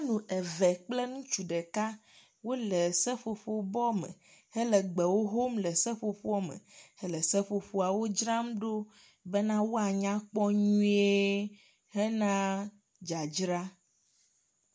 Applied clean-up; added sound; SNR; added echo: none; none; none; none.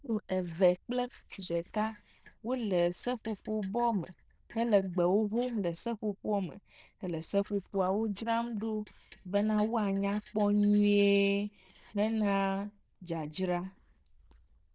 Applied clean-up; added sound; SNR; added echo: neural diffusion model UNIVERSE++.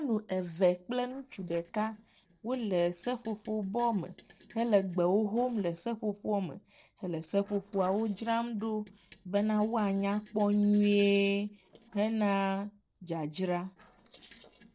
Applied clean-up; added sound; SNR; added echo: neural separator model SepFormer DNS4.